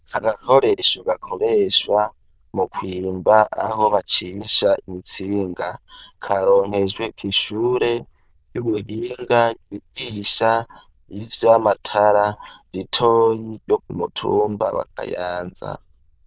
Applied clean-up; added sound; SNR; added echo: neural diffusion model UNIVERSE++.